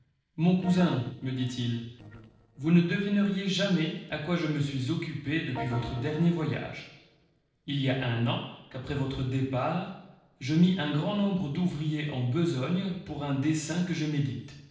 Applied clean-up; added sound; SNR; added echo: neural separator model SepFormer DNS4.